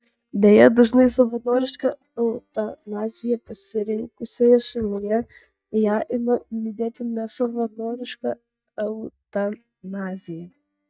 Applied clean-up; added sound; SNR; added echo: neural mask model DeepFilterNet 3.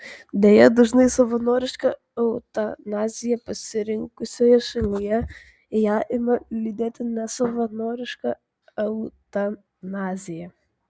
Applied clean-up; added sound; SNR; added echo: none; none; none; none.